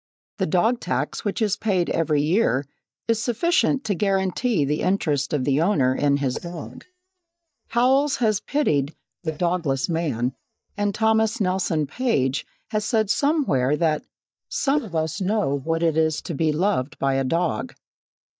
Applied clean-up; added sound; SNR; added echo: neural mask model DeepFilterNet 3.